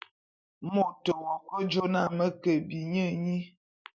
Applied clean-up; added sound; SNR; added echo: none; none; none; none.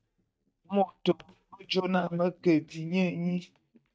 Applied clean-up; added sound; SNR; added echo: neural mask model DeepFilterNet 3.